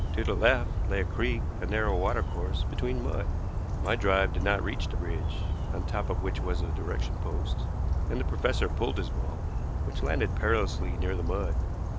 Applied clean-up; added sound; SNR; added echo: none; Bird vocalization, bird call, bird song; -4 dB; none.